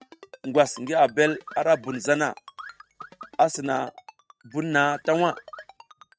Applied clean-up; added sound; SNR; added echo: neural mask model RNNoise.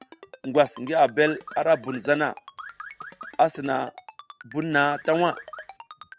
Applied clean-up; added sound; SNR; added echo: none; Car + Ringtone; 18 dB; none.